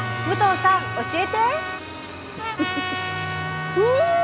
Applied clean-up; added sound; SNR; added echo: none; Trumpet; 7 dB; none.